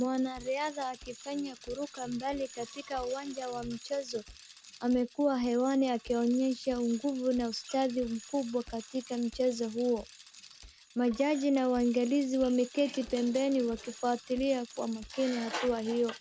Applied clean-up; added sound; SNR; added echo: none; Bicycle; 20 dB; none.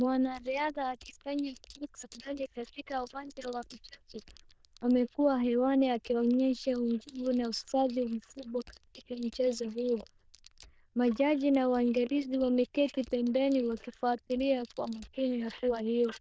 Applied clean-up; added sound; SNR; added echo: neural diffusion model UNIVERSE++.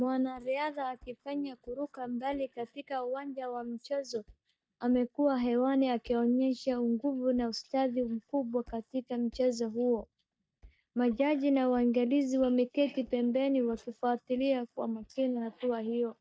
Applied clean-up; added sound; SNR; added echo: neural mask model DeepFilterNet 3.